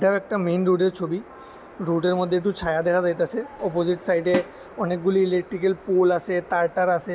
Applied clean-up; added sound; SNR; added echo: none; Snare drum; 12 dB; none.